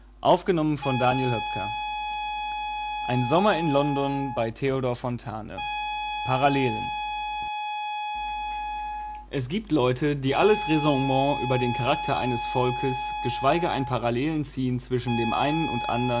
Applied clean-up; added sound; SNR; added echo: none; Wind instrument, woodwind instrument; 6 dB; none.